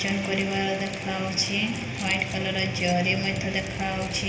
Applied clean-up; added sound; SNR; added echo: none; Keys jangling; 20 dB; reverberation time 0.8 s.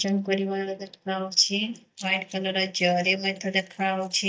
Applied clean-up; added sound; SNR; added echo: neural mask model DeepFilterNet 3.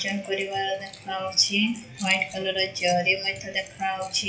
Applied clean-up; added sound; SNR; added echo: classical method WPE with log-MMSE.